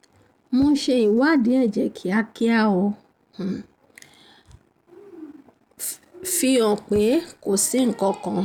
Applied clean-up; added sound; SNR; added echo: none; Thump, thud; 18 dB; none.